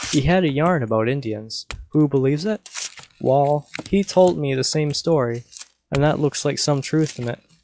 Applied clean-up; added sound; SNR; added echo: classical method log-MMSE.